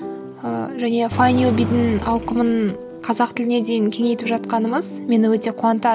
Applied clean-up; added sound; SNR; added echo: none; Engine; 9 dB; none.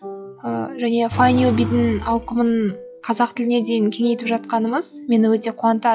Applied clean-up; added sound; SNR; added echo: classical method log-MMSE.